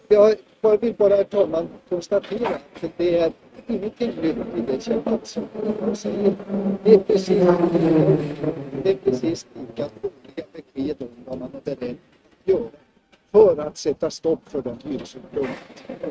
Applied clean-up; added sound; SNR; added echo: neural mask model RNNoise.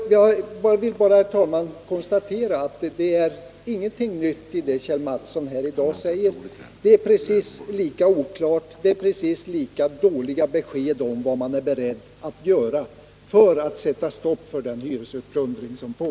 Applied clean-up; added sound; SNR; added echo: none; none; none; none.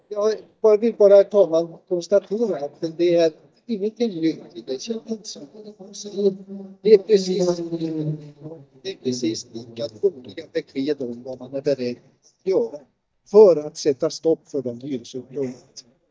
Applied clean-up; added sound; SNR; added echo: neural mask model DeepFilterNet 3.